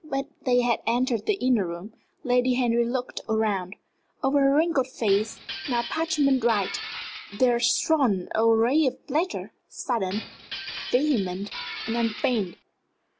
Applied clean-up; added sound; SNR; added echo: none; Glass; 12 dB; none.